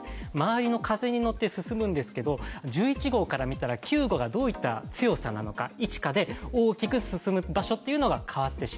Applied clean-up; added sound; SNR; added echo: none; none; none; none.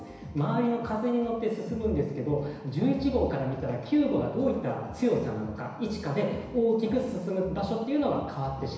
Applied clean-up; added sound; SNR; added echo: none; none; none; reverberation time 1.0 s.